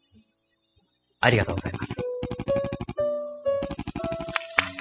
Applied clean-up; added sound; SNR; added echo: classical method spectral subtraction.